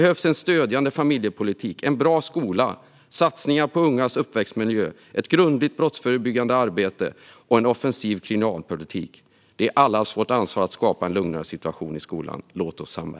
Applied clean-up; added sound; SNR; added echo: none; none; none; none.